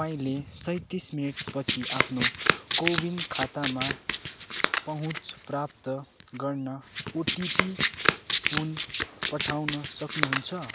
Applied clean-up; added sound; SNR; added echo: none; Domestic sounds, home sounds; -2 dB; none.